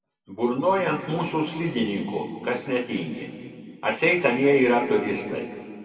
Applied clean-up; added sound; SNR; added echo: none; none; none; reverberation time 2.2 s.